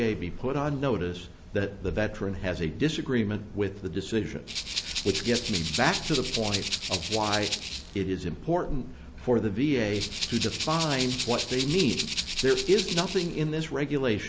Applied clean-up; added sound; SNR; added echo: none; Rattle (instrument); 4 dB; none.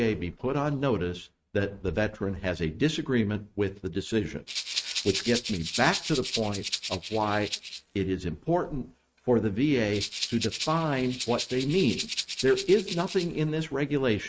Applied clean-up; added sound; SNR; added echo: neural mask model RNNoise.